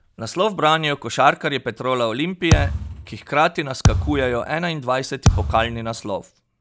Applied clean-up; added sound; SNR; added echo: none; Thump, thud; 1 dB; none.